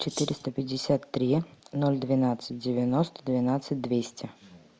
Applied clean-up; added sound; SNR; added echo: none; Rattle (instrument); 11 dB; none.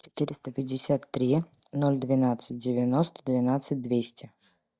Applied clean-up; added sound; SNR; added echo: neural mask model DeepFilterNet 3.